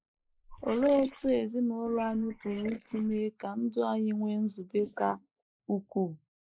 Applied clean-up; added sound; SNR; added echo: neural mask model Resemble Enhance denoiser.